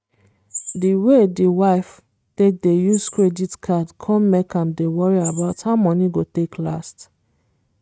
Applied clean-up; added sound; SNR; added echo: neural mask model RNNoise.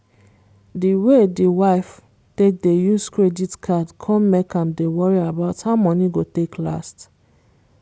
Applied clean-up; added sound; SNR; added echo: none; none; none; none.